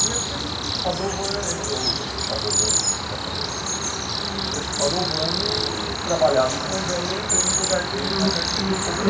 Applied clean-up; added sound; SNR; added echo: none; Cricket; -4 dB; reverberation time 2.4 s.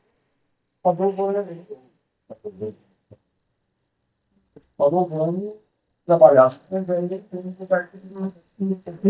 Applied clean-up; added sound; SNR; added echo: neural mask model DeepFilterNet 3.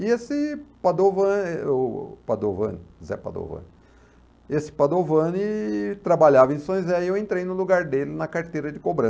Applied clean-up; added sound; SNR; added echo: none; none; none; none.